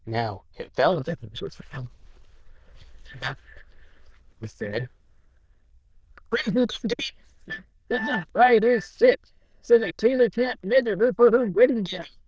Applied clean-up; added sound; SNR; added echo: neural diffusion model UNIVERSE++.